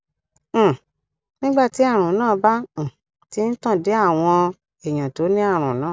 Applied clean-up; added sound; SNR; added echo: none; none; none; none.